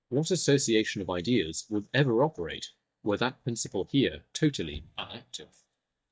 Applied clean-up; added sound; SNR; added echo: neural mask model DeepFilterNet 3.